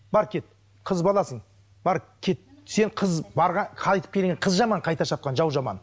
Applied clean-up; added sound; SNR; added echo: none; none; none; none.